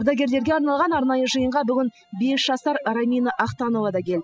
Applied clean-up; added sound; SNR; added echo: classical method spectral subtraction.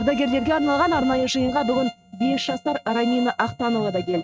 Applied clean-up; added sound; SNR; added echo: neural mask model RNNoise.